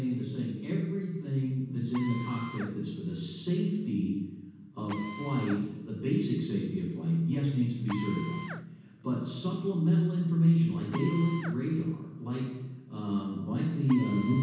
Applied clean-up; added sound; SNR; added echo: none; Drill; 18 dB; reverberation time 1.2 s.